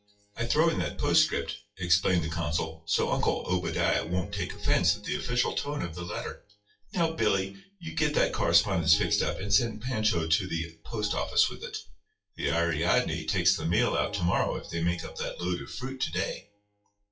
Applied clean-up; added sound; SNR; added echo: classical method WPE with log-MMSE.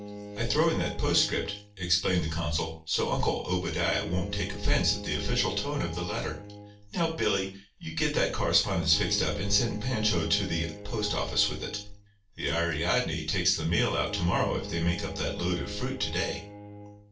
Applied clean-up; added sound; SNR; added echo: none; Bowed string instrument; 14 dB; reverberation time 0.3 s.